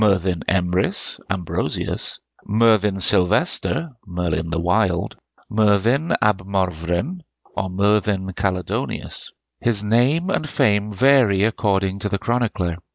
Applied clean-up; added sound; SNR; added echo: none; none; none; none.